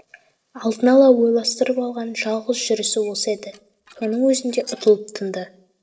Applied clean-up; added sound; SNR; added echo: neural separator model SepFormer DNS4.